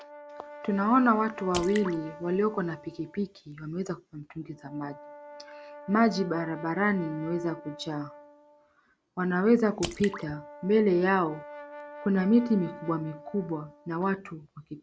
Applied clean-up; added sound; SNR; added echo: none; Brass instrument + Drip / Splash, splatter; 16 dB; none.